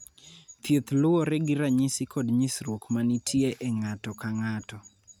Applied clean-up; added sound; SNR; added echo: none; none; none; none.